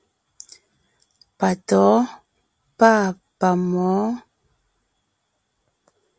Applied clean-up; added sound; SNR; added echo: none; none; none; none.